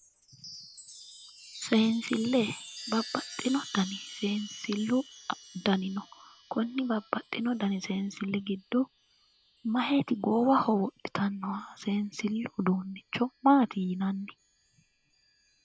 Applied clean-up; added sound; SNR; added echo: none; Chime; 19 dB; none.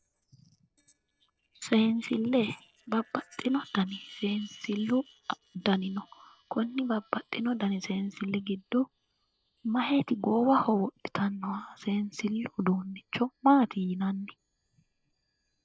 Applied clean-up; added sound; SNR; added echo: neural separator model SepFormer DNS4.